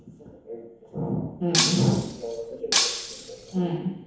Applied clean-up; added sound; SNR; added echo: none; Shatter; -1 dB; reverberation time 1.0 s.